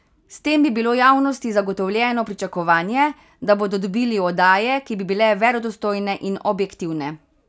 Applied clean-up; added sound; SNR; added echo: none; none; none; none.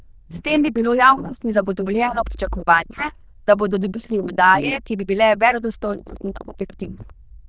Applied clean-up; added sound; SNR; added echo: neural diffusion model UNIVERSE++.